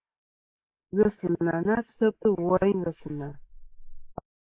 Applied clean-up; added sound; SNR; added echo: neural mask model Resemble Enhance denoiser.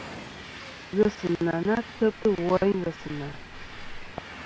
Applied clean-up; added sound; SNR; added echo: none; Train + Breathing; 13 dB; none.